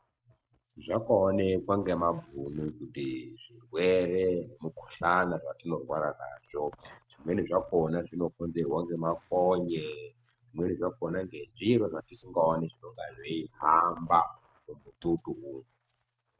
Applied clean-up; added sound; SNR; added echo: neural mask model RNNoise.